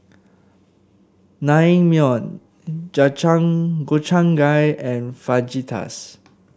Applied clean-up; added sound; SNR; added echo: none; none; none; none.